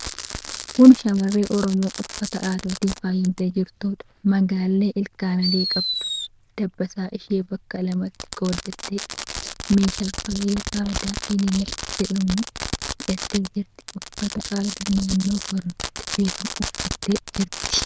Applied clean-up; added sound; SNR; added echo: neural diffusion model UNIVERSE++.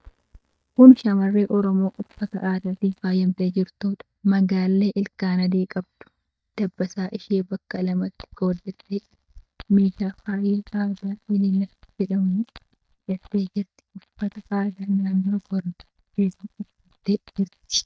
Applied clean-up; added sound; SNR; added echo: neural mask model DeepFilterNet 3.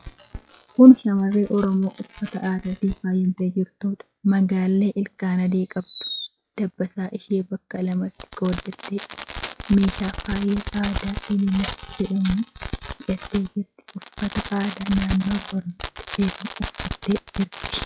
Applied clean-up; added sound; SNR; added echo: classical method log-MMSE.